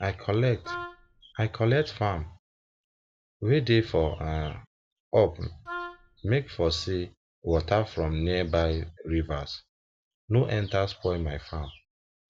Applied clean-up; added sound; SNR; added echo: none; Wind instrument, woodwind instrument; 12 dB; none.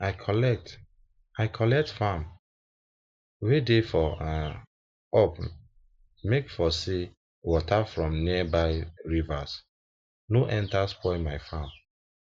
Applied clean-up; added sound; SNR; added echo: neural mask model Resemble Enhance denoiser.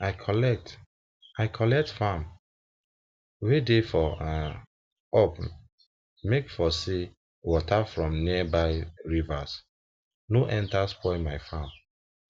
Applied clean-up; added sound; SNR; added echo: none; none; none; none.